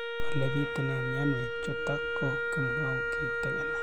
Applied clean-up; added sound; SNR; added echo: none; Wind instrument, woodwind instrument; 0 dB; none.